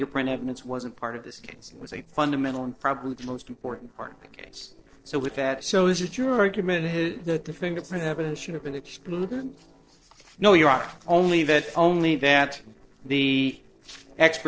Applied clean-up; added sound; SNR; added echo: neural separator model SepFormer DNS4.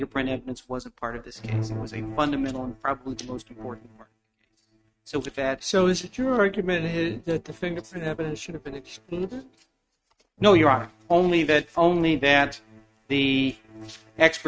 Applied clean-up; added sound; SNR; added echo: neural mask model RNNoise.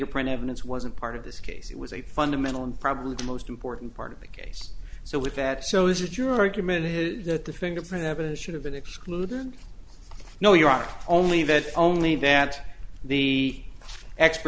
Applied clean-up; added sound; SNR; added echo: none; none; none; none.